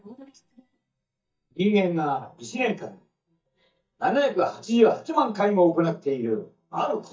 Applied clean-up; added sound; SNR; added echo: neural mask model DeepFilterNet 3.